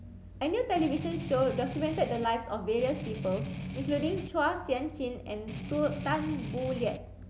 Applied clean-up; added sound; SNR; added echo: none; Strum; 6 dB; none.